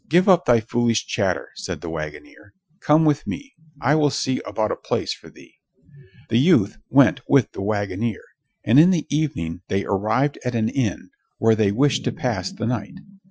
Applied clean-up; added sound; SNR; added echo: classical method Wiener filter.